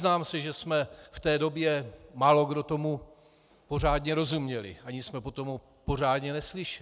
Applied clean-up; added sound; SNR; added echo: none; Bass drum; 5 dB; none.